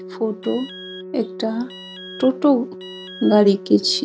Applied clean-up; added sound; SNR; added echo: none; Alarm + Organ; 15 dB; none.